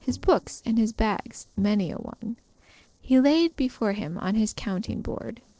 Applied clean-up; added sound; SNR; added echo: neural separator model SepFormer DNS4.